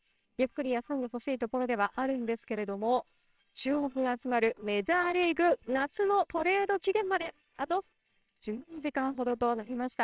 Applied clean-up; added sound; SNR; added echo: neural separator model SepFormer WHAMR!.